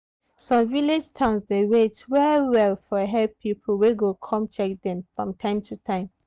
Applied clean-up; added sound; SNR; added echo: none; none; none; none.